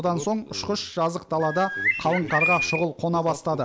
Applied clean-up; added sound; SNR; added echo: none; Bird; 1 dB; none.